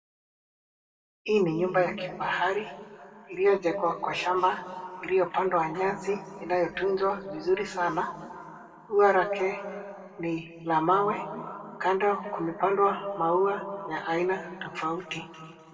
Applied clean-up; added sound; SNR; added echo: neural separator model SepFormer DNS4.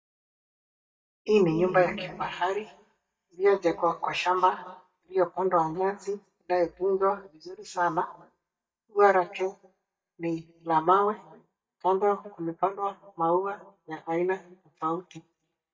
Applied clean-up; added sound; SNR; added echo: neural mask model DeepFilterNet 3.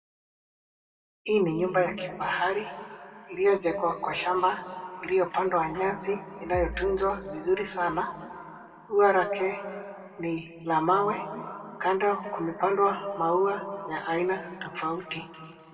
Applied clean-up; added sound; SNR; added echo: none; Bass drum; 13 dB; reverberation time 2.1 s.